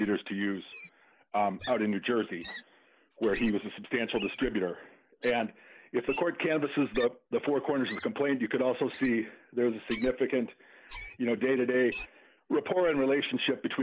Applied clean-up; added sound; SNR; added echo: none; Wild animals; 17 dB; none.